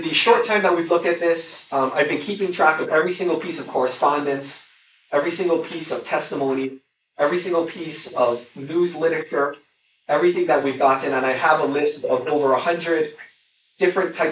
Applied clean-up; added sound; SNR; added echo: neural mask model Resemble Enhance denoiser.